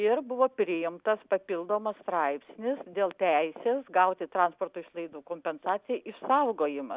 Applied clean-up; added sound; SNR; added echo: none; none; none; none.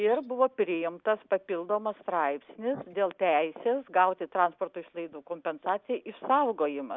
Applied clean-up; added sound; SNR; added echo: neural mask model Resemble Enhance denoiser.